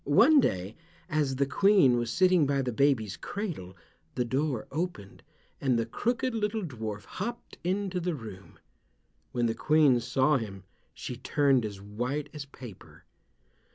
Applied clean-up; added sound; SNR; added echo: none; none; none; none.